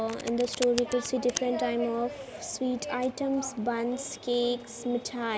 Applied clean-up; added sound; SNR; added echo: none; Domestic sounds, home sounds; 15 dB; none.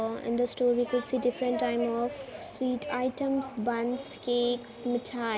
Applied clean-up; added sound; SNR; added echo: none; none; none; none.